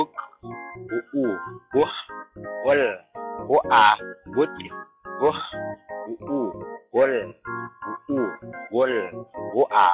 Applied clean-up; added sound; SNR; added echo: classical method log-MMSE.